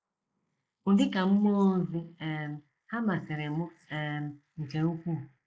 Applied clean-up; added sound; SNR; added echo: neural mask model Resemble Enhance denoiser.